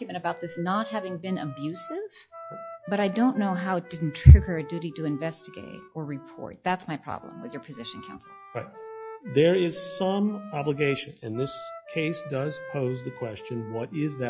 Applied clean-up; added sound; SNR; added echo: classical method log-MMSE.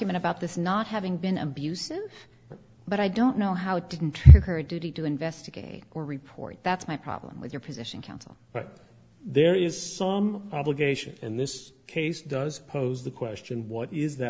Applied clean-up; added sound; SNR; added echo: none; none; none; none.